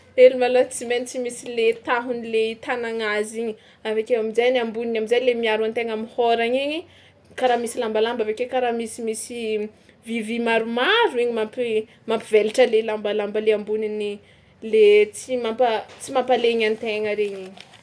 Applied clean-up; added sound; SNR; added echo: none; none; none; none.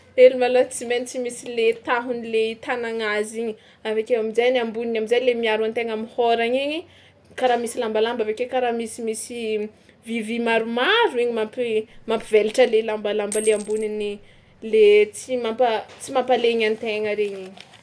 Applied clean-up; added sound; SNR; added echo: none; Coin (dropping); 15 dB; none.